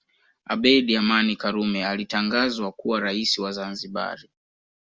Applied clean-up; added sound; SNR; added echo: none; none; none; none.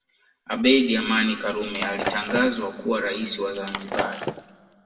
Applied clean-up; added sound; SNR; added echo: none; Shatter; 7 dB; reverberation time 1.7 s.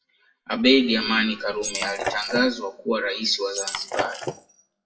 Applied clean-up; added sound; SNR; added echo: classical method WPE with log-MMSE.